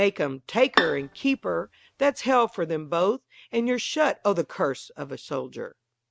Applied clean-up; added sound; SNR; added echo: neural mask model RNNoise.